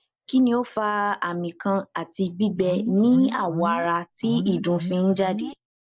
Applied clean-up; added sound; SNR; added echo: neural mask model Resemble Enhance denoiser.